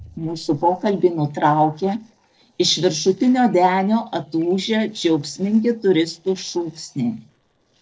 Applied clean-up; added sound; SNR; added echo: neural separator model SepFormer DNS4.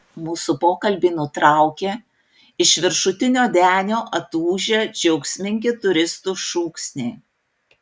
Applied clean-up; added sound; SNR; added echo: none; none; none; none.